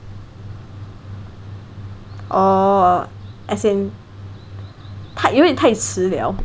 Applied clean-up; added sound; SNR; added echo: none; Water; 19 dB; none.